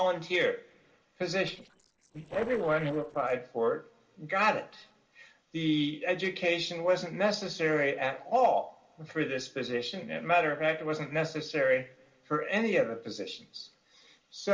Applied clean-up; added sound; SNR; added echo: neural separator model SepFormer DNS4.